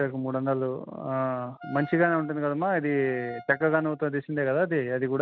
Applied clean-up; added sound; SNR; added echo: neural mask model RNNoise.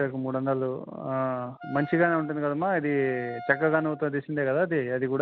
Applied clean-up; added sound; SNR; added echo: none; Wind instrument, woodwind instrument; 16 dB; none.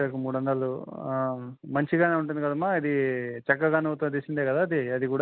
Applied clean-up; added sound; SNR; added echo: neural mask model Resemble Enhance denoiser.